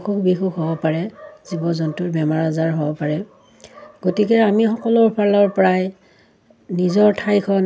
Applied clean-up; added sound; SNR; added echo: none; none; none; none.